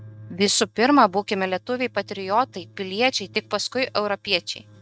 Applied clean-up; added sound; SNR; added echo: neural mask model RNNoise.